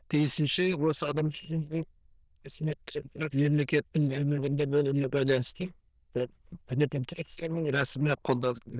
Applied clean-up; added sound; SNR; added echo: neural diffusion model UNIVERSE++.